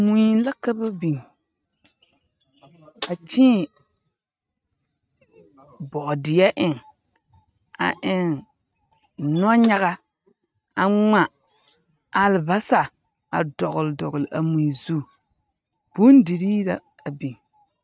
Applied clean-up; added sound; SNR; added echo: neural mask model RNNoise.